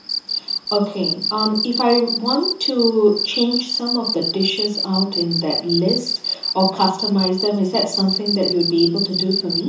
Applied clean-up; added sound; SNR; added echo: none; Cricket; 4 dB; reverberation time 0.6 s.